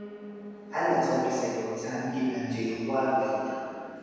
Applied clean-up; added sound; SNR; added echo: none; Piano; 18 dB; reverberation time 2.1 s.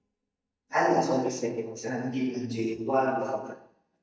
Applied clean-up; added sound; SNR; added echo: neural mask model DeepFilterNet 3.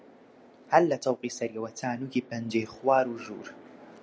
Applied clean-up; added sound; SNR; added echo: none; none; none; none.